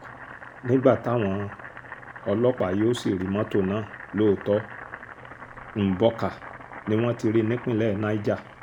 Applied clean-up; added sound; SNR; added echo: none; Boiling; 16 dB; none.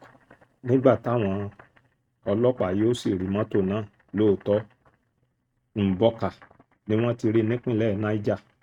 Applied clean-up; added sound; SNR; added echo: neural mask model RNNoise.